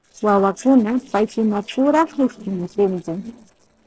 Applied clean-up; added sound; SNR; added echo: neural separator model SepFormer DNS4.